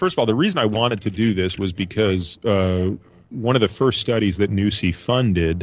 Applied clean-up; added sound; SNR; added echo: neural separator model SepFormer DNS4.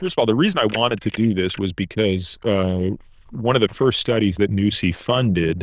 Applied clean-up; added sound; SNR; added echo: neural diffusion model UNIVERSE++.